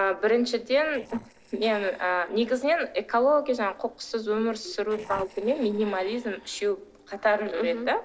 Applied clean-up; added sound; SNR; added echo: neural separator model SepFormer DNS4.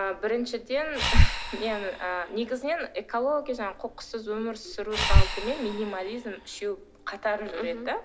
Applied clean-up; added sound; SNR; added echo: none; Breathing; -3 dB; none.